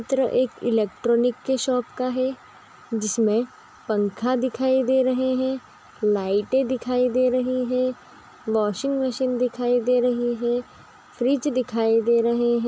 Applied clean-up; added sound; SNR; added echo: none; none; none; none.